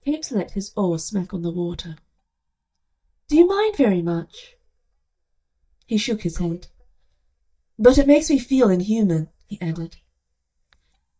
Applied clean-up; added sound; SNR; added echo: neural mask model DeepFilterNet 3.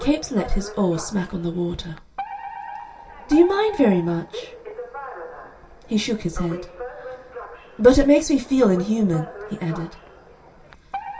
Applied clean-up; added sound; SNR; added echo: none; Alarm; 14 dB; reverberation time 0.2 s.